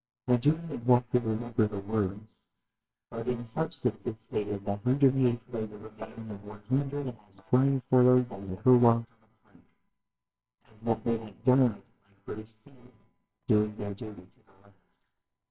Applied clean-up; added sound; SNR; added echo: neural separator model SepFormer WHAMR!.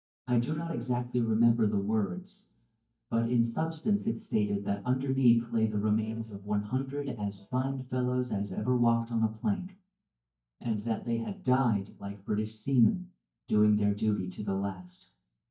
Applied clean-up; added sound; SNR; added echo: neural mask model DeepFilterNet 3.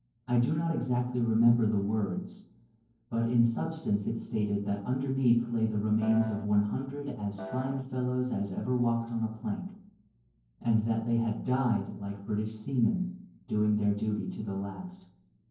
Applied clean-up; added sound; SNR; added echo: neural separator model SepFormer DNS4.